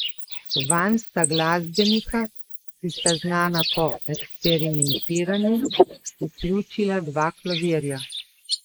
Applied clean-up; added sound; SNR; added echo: neural mask model Resemble Enhance denoiser.